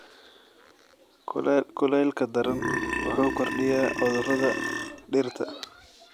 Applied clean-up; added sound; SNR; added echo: none; Burping, eructation; 3 dB; none.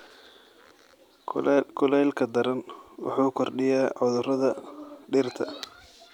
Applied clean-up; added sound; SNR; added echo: none; none; none; none.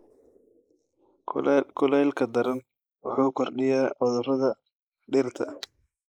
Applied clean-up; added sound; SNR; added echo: neural mask model Resemble Enhance denoiser.